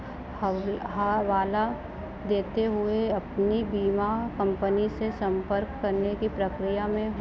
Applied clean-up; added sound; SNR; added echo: none; none; none; none.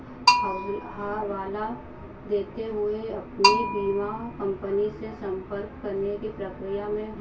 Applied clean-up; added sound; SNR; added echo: none; Bell; 0 dB; reverberation time 0.1 s.